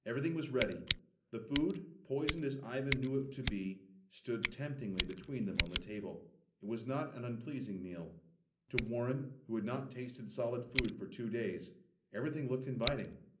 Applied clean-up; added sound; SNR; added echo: none; Scissors; -2 dB; reverberation time 0.5 s.